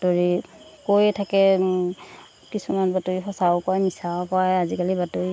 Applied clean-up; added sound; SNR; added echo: none; none; none; none.